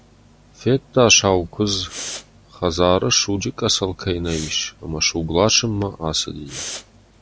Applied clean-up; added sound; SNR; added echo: none; Respiratory sounds; 18 dB; none.